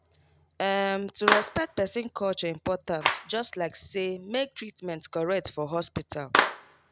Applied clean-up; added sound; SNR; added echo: none; Clapping; 2 dB; none.